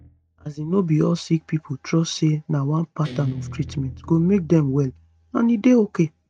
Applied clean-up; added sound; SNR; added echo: neural mask model RNNoise.